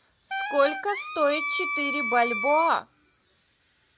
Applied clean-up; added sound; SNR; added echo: none; Wind instrument, woodwind instrument; 3 dB; none.